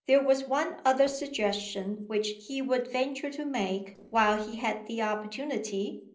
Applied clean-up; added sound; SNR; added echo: neural separator model SepFormer DNS4.